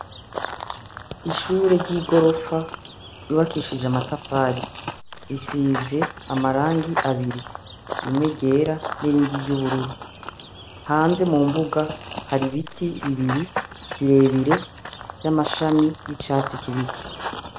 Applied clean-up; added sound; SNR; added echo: none; Run / Bird vocalization, bird call, bird song; 10 dB; none.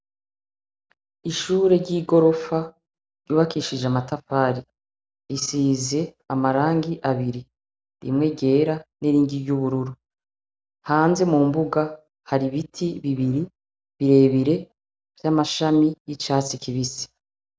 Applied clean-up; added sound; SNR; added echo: none; none; none; none.